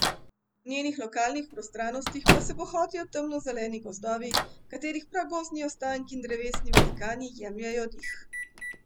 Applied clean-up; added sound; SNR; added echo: none; Microwave oven; -2 dB; none.